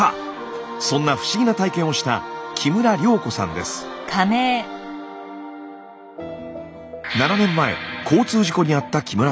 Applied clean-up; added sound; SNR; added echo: none; none; none; none.